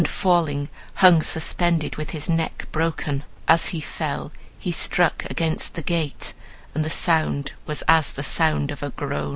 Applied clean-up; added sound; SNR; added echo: none; none; none; none.